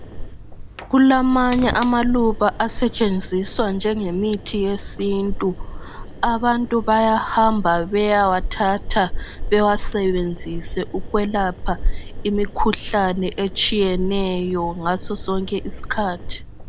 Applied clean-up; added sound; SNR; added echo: none; Fire; 6 dB; none.